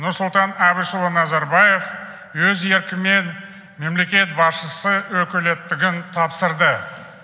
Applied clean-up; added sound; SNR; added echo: none; none; none; none.